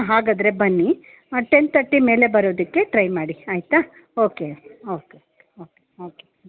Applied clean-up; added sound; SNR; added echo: none; none; none; none.